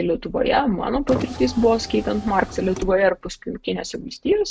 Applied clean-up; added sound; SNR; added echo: none; Car; 11 dB; none.